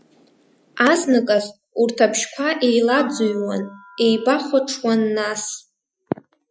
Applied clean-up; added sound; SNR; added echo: classical method Wiener filter.